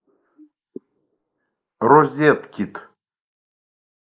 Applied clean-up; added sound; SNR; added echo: neural mask model Resemble Enhance denoiser.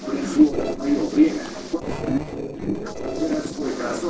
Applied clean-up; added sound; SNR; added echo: neural separator model SepFormer DNS4.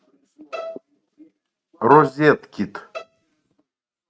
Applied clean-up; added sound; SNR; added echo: neural mask model RNNoise.